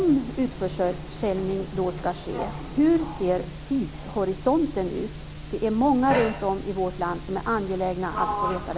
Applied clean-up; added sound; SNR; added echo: none; Sliding door; 11 dB; none.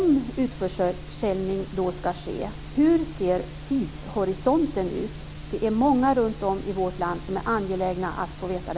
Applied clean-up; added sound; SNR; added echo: none; none; none; none.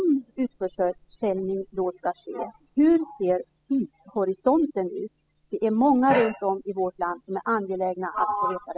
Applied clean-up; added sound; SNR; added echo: classical method spectral subtraction.